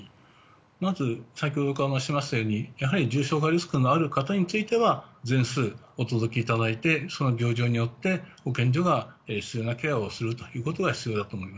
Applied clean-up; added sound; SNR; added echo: none; none; none; none.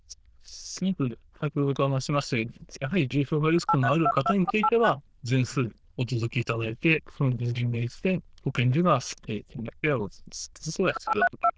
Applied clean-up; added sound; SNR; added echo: neural diffusion model UNIVERSE++.